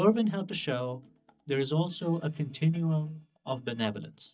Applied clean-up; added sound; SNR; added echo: neural mask model DeepFilterNet 3.